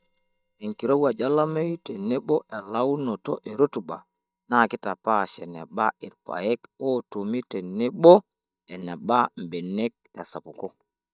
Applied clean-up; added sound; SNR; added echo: neural mask model DeepFilterNet 3.